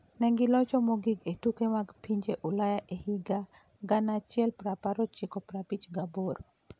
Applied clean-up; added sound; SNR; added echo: none; none; none; none.